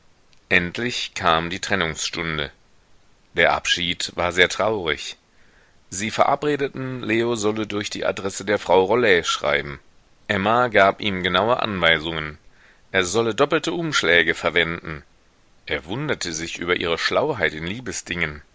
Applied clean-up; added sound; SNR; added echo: none; none; none; none.